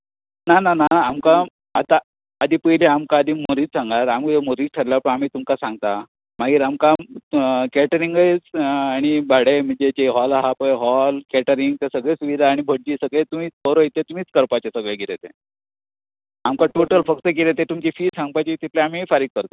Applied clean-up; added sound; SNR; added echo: none; none; none; none.